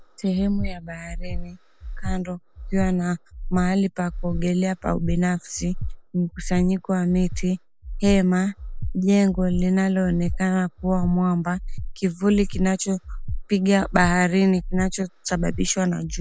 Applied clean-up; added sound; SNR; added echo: none; Breathing; 7 dB; none.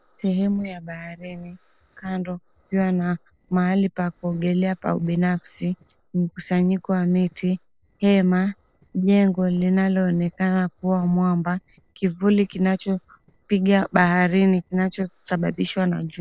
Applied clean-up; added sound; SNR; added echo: neural separator model SepFormer DNS4.